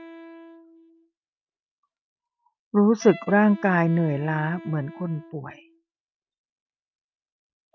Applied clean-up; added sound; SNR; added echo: neural mask model RNNoise.